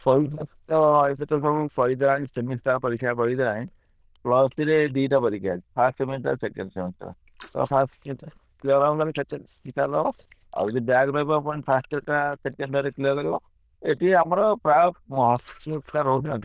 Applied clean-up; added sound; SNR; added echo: neural diffusion model UNIVERSE++.